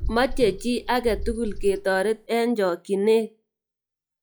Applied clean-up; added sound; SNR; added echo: classical method log-MMSE.